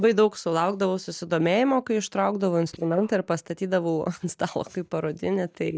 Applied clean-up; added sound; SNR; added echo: neural mask model DeepFilterNet 3.